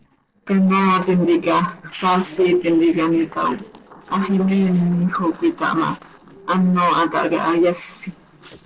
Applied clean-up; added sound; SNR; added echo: neural separator model SepFormer DNS4.